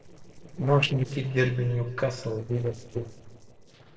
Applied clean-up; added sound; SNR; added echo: neural separator model SepFormer DNS4.